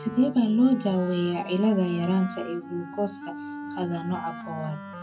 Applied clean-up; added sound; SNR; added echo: none; Wind instrument, woodwind instrument; 13 dB; reverberation time 0.3 s.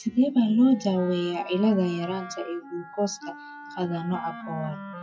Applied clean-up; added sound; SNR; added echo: classical method WPE with log-MMSE.